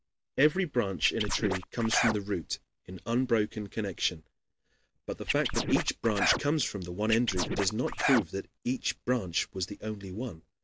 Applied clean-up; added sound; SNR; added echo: neural mask model Resemble Enhance denoiser.